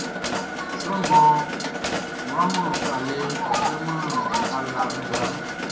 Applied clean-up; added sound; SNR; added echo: none; Mechanisms; 3 dB; reverberation time 0.6 s.